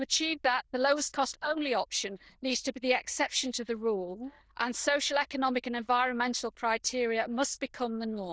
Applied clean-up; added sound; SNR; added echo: neural diffusion model UNIVERSE++.